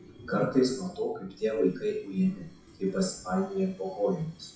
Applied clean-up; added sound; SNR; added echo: classical method WPE with log-MMSE.